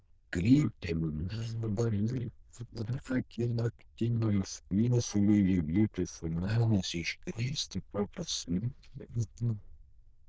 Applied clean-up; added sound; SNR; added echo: neural diffusion model UNIVERSE++.